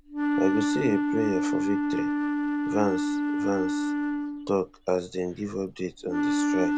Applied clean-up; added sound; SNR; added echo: none; Wind instrument, woodwind instrument; -3 dB; none.